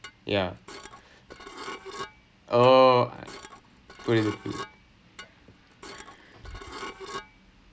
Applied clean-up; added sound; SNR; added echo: none; Dishes, pots, and pans / Glass; 15 dB; none.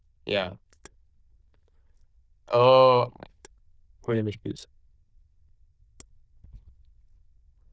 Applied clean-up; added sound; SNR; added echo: neural diffusion model UNIVERSE++.